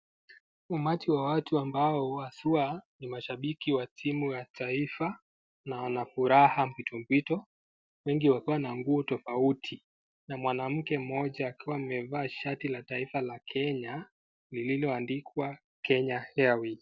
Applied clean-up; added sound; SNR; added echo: none; none; none; none.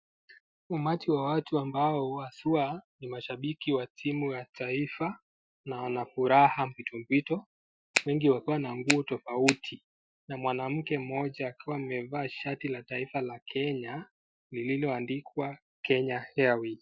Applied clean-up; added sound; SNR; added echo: classical method Wiener filter.